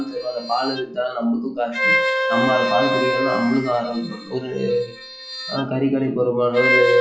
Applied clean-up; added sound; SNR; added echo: classical method log-MMSE.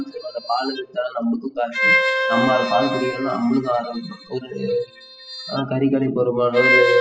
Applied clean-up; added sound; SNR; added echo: classical method spectral subtraction.